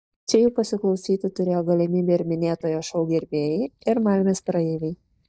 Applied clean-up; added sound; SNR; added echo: neural mask model DeepFilterNet 3.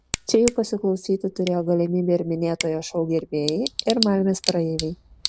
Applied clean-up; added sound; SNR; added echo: none; Tick / Bicycle; 10 dB; none.